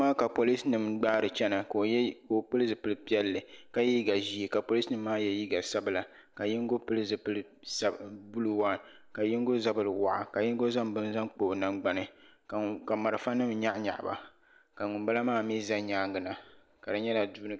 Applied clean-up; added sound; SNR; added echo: none; none; none; none.